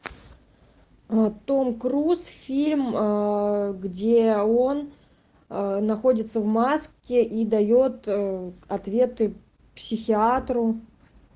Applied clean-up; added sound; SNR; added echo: none; none; none; none.